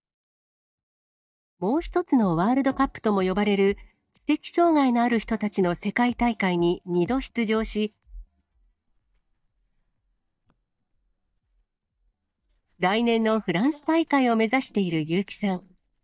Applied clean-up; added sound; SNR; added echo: neural mask model DeepFilterNet 3.